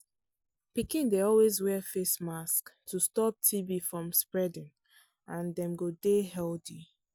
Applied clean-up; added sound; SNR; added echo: none; none; none; none.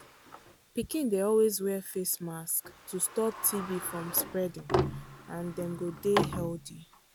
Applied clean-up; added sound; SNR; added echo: none; Sliding door; 6 dB; none.